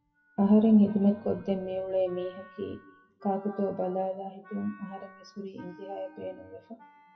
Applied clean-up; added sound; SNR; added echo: classical method WPE with log-MMSE.